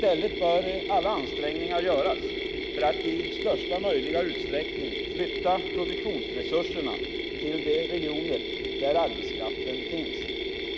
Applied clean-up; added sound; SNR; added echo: none; Mechanisms; 2 dB; none.